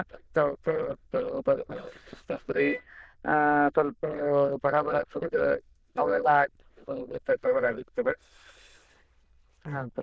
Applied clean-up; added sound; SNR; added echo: neural diffusion model UNIVERSE++.